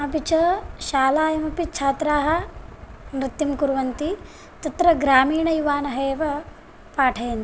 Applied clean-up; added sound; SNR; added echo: none; none; none; none.